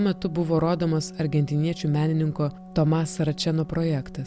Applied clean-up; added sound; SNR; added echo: none; none; none; none.